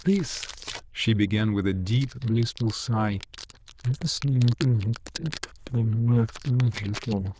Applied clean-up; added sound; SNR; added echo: neural diffusion model UNIVERSE++.